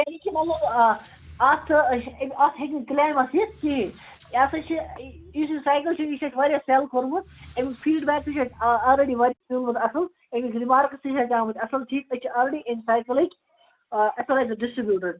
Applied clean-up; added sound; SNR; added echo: none; Squeak; 20 dB; none.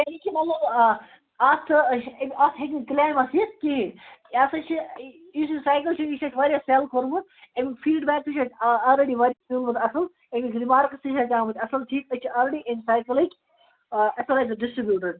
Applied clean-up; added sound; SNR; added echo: none; none; none; none.